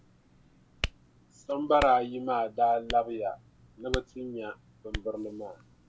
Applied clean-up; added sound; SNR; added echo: none; Hands; 11 dB; none.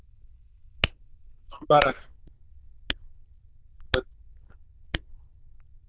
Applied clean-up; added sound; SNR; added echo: neural diffusion model UNIVERSE++.